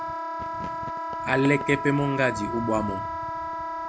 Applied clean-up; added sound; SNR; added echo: none; Wind instrument, woodwind instrument; 4 dB; none.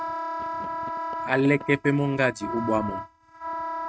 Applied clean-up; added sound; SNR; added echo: neural mask model RNNoise.